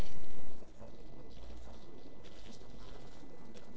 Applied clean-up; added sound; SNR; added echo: neural separator model SepFormer DNS4.